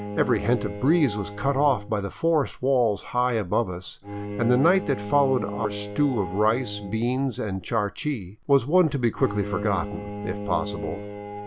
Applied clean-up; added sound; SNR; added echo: none; Bowed string instrument; 10 dB; none.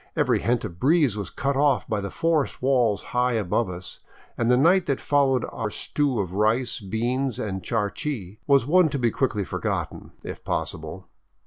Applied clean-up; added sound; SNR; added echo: none; none; none; none.